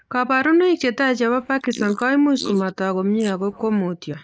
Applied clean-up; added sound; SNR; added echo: neural mask model Resemble Enhance denoiser.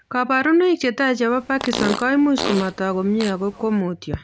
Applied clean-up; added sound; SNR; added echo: none; Fart; 10 dB; none.